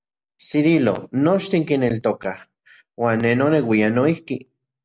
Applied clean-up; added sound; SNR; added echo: none; none; none; none.